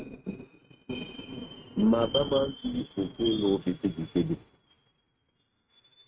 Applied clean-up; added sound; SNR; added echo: neural mask model RNNoise.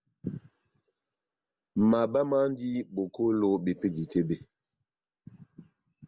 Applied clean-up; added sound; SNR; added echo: none; none; none; none.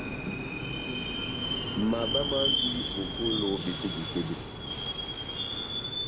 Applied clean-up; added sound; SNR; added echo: none; Subway, metro, underground; -3 dB; none.